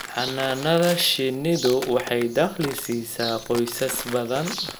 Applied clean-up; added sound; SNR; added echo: none; Walk, footsteps; 14 dB; none.